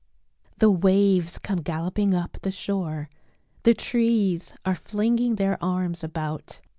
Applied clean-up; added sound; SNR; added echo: none; none; none; none.